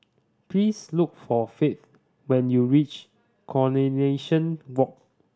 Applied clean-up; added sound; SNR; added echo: none; none; none; none.